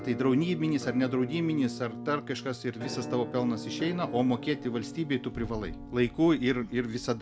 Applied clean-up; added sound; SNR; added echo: none; Musical instrument; 10 dB; none.